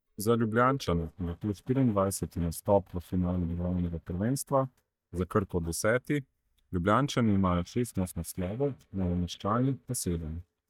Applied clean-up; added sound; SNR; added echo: neural mask model DeepFilterNet 3.